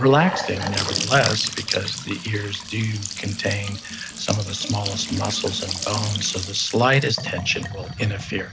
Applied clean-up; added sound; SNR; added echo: none; Trickle, dribble / Bathtub (filling or washing) / Sink (filling or washing) / Gurgling / Splash, splatter; 7 dB; none.